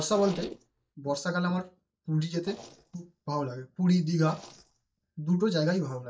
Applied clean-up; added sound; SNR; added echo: neural mask model DeepFilterNet 3.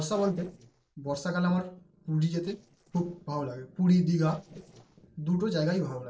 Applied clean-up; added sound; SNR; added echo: neural separator model SepFormer DNS4.